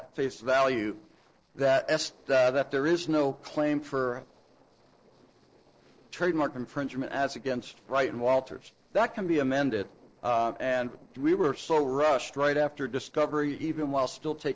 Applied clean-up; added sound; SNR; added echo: neural separator model SepFormer DNS4.